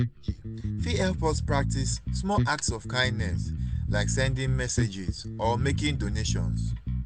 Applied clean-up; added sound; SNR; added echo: none; Bass guitar; -2 dB; none.